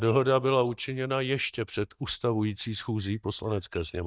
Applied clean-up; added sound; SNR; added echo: neural mask model DeepFilterNet 3.